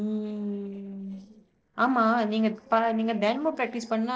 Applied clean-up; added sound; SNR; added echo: neural separator model SepFormer DNS4.